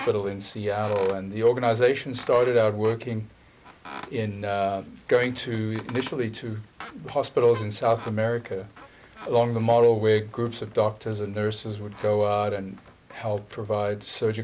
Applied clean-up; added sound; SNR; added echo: none; none; none; none.